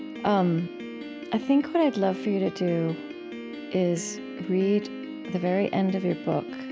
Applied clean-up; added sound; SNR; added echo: none; Piano; 10 dB; none.